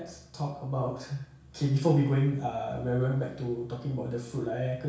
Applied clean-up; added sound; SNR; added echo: none; none; none; reverberation time 0.6 s.